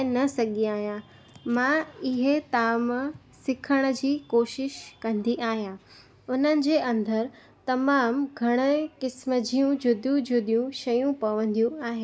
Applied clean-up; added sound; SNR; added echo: none; none; none; none.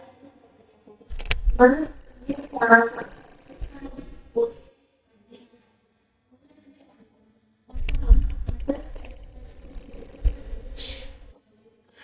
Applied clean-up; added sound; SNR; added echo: neural mask model DeepFilterNet 3.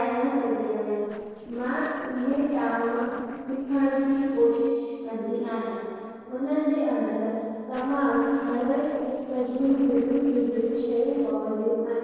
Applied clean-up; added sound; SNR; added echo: neural separator model SepFormer DNS4.